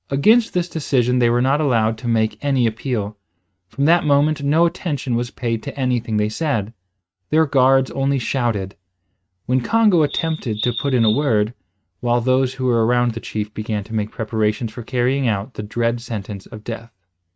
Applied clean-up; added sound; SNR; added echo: neural mask model RNNoise.